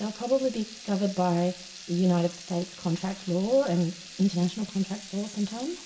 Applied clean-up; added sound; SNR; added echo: none; Water tap, faucet / Liquid; 17 dB; reverberation time 1.6 s.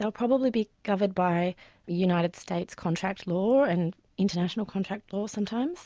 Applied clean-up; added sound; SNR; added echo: none; none; none; none.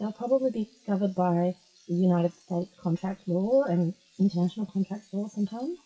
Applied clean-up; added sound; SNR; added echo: classical method WPE with log-MMSE.